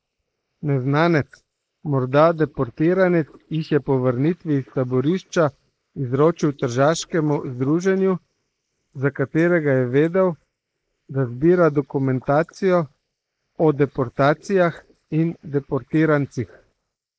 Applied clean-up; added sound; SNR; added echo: neural mask model Resemble Enhance denoiser.